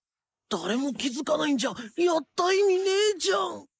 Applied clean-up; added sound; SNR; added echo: neural mask model Resemble Enhance denoiser.